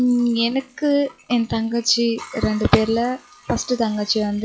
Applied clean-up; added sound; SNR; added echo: classical method log-MMSE.